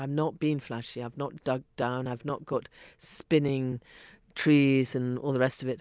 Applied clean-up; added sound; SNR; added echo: none; none; none; none.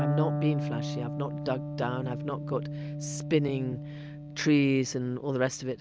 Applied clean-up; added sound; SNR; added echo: none; Electric guitar; 4 dB; none.